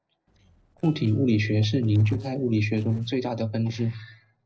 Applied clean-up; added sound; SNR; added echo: neural separator model SepFormer DNS4.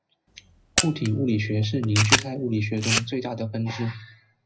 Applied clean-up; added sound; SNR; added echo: none; Camera; 2 dB; reverberation time 0.4 s.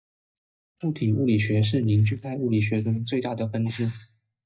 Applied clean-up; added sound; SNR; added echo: neural mask model DeepFilterNet 3.